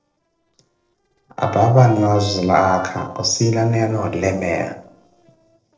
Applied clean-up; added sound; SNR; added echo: neural separator model SepFormer DNS4.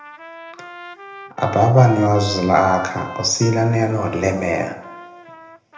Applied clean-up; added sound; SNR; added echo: none; Trumpet; 17 dB; reverberation time 0.7 s.